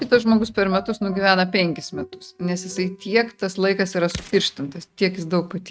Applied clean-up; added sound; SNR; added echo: neural mask model RNNoise.